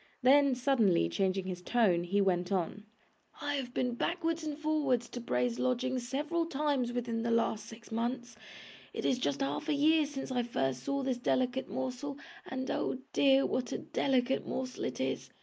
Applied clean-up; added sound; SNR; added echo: neural mask model Resemble Enhance denoiser.